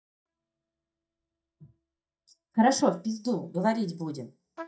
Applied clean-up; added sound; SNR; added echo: neural mask model DeepFilterNet 3.